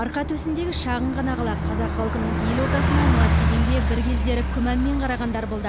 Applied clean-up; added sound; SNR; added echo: none; Bus; -3 dB; none.